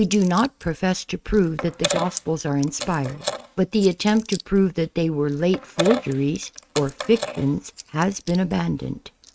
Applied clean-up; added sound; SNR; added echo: neural mask model RNNoise.